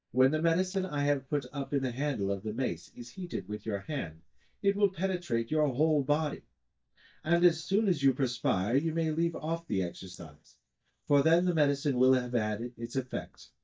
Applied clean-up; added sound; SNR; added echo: neural mask model DeepFilterNet 3.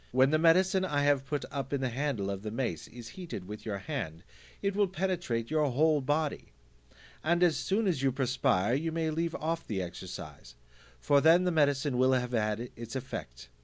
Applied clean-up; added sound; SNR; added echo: none; none; none; none.